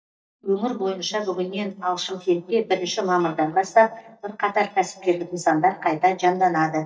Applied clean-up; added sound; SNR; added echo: neural mask model DeepFilterNet 3.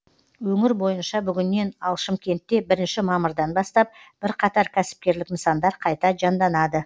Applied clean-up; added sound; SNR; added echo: none; none; none; none.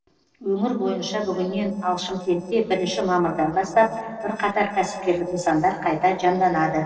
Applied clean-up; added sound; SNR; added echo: neural separator model SepFormer DNS4.